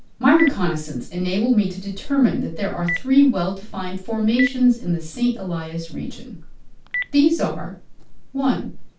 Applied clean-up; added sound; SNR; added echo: none; Telephone; 15 dB; reverberation time 0.2 s.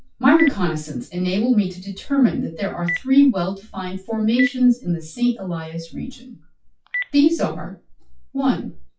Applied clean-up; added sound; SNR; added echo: classical method WPE with log-MMSE.